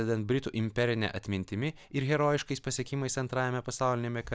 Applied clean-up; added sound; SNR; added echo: none; none; none; none.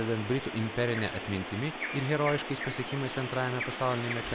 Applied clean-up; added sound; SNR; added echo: none; Bird vocalization, bird call, bird song; 6 dB; none.